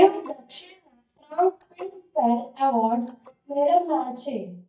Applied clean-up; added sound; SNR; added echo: neural mask model DeepFilterNet 3.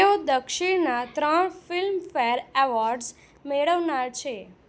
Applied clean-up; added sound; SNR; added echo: none; none; none; none.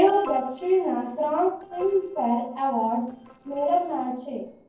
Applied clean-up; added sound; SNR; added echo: neural separator model SepFormer DNS4.